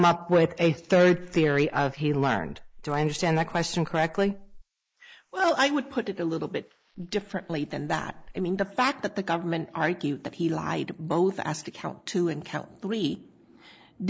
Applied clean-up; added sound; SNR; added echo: neural mask model Resemble Enhance denoiser.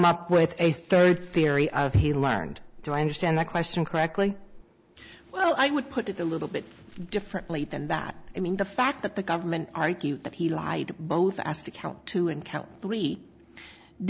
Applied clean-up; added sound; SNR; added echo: none; Crushing; 18 dB; none.